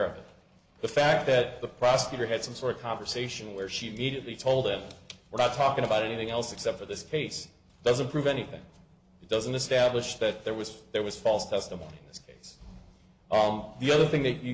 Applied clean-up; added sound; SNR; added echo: none; none; none; none.